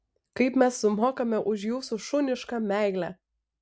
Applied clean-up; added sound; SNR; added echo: none; none; none; none.